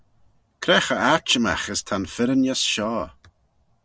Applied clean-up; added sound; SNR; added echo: none; none; none; none.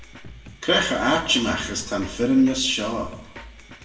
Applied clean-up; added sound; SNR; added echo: none; Drum kit; 18 dB; reverberation time 0.8 s.